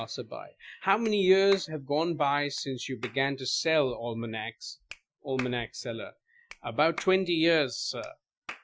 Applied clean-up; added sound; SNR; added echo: classical method Wiener filter.